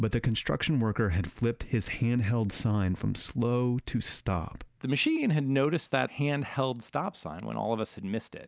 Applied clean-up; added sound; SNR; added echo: none; none; none; none.